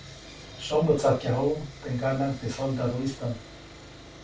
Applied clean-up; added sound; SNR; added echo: none; Sawing; 16 dB; reverberation time 0.2 s.